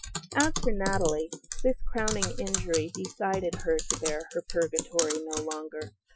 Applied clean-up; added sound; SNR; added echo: classical method Wiener filter.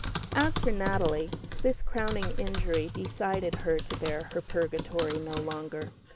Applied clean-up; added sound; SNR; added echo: none; Typing; 0 dB; none.